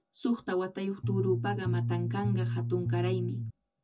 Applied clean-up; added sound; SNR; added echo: none; Bass guitar; -2 dB; reverberation time 0.2 s.